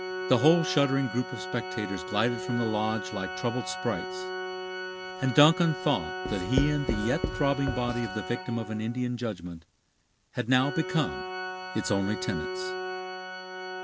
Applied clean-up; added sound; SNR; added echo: none; Writing + Organ; 6 dB; none.